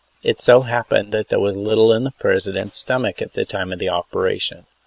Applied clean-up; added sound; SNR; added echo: neural separator model SepFormer WHAM!.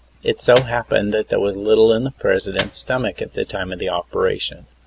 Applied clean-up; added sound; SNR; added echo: none; Microwave oven; 15 dB; none.